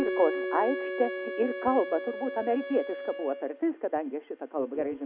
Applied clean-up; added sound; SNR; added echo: none; Wind instrument, woodwind instrument + Keyboard (musical); 6 dB; none.